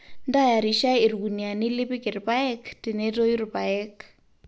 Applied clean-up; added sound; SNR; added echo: none; none; none; none.